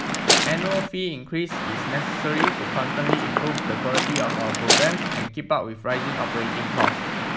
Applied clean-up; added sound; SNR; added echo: none; Waves, surf / Wind; -3 dB; none.